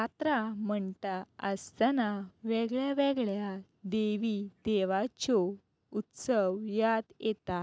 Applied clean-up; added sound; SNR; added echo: none; none; none; none.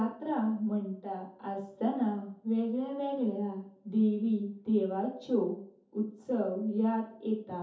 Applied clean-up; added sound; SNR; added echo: none; none; none; reverberation time 0.5 s.